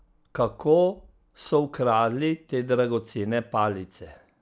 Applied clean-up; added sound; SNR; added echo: none; none; none; none.